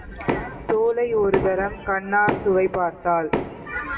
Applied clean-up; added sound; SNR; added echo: none; Knock; 8 dB; reverberation time 0.4 s.